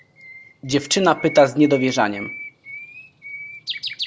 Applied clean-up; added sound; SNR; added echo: none; Bird; 13 dB; none.